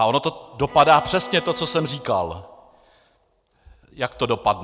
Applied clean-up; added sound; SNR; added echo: none; Bowed string instrument; 16 dB; none.